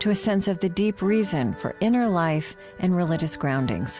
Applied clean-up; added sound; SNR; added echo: none; none; none; none.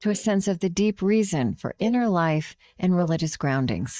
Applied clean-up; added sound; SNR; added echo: neural mask model DeepFilterNet 3.